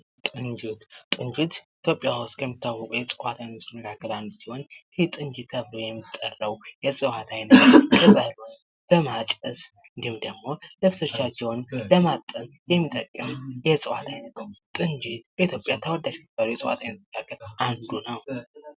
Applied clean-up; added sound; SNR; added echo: none; none; none; none.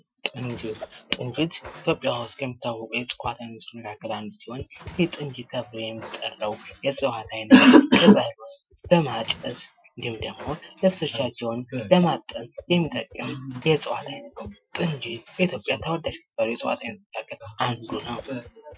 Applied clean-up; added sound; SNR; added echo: classical method Wiener filter.